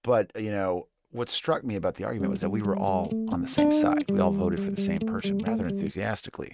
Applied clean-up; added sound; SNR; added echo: neural mask model RNNoise.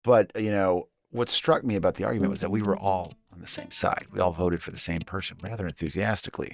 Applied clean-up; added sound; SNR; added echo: neural mask model DeepFilterNet 3.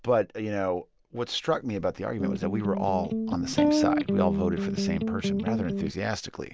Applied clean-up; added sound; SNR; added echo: none; Electric guitar; -3 dB; none.